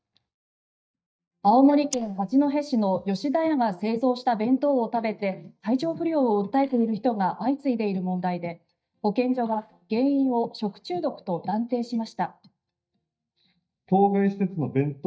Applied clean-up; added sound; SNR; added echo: neural mask model DeepFilterNet 3.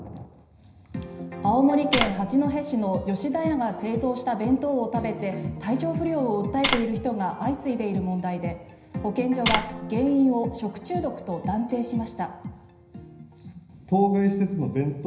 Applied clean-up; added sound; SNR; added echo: none; Tap; -2 dB; reverberation time 0.9 s.